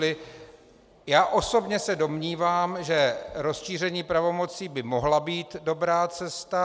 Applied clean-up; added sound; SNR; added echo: none; none; none; none.